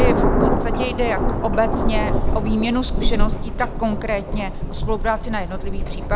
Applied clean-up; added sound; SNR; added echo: none; Thunder; -5 dB; none.